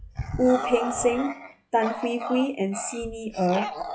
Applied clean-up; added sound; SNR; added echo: classical method log-MMSE.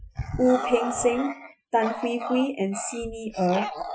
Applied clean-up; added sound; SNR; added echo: classical method Wiener filter.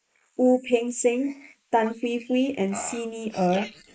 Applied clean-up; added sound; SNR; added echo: neural mask model Resemble Enhance denoiser.